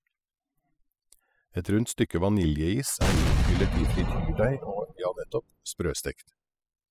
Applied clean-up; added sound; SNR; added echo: classical method spectral subtraction.